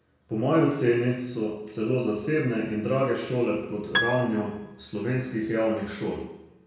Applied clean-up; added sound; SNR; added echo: none; Piano; 6 dB; reverberation time 0.6 s.